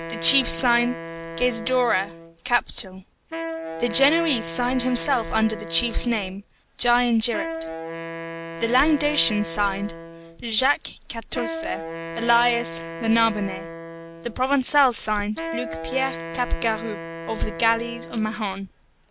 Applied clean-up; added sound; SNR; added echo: none; Wind instrument, woodwind instrument; 9 dB; none.